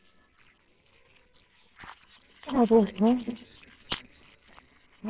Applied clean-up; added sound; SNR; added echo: neural separator model SepFormer WHAMR!.